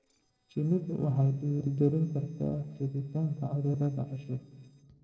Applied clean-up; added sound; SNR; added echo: neural separator model SepFormer DNS4.